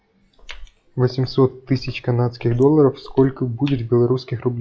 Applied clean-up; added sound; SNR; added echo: classical method log-MMSE.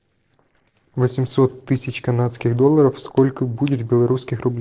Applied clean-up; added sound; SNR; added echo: neural separator model SepFormer DNS4.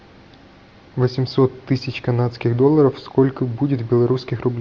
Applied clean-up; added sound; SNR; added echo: none; none; none; none.